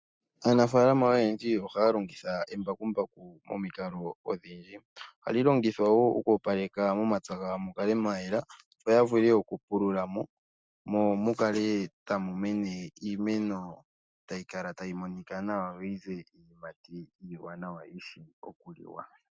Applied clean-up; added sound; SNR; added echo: none; none; none; none.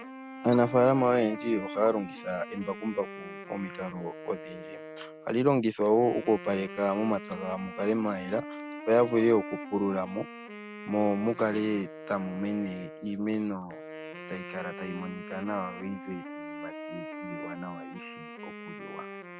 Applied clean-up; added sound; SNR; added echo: none; Wind instrument, woodwind instrument; 12 dB; none.